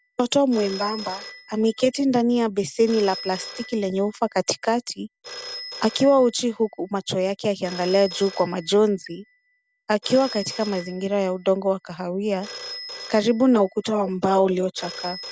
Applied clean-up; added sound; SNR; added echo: none; Telephone; 17 dB; none.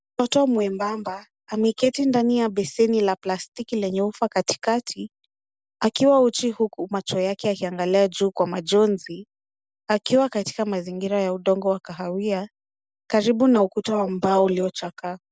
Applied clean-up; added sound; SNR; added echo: none; none; none; none.